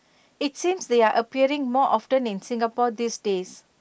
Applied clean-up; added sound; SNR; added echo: none; none; none; none.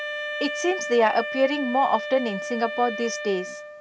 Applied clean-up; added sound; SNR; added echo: none; Wind instrument, woodwind instrument; 7 dB; none.